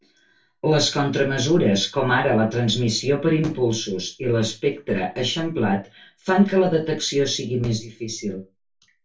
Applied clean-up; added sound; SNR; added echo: none; none; none; reverberation time 0.3 s.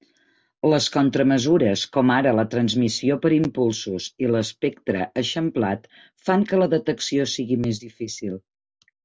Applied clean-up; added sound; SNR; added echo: none; none; none; none.